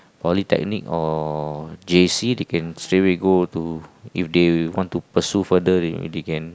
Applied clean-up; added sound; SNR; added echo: none; none; none; none.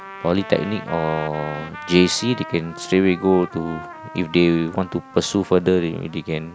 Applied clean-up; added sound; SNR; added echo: none; Trumpet; 15 dB; none.